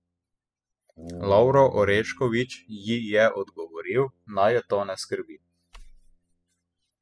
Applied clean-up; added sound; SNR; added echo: classical method spectral subtraction.